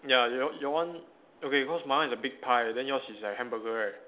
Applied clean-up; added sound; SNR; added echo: none; none; none; none.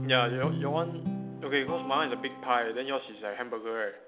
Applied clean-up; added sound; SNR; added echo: none; Guitar; 6 dB; none.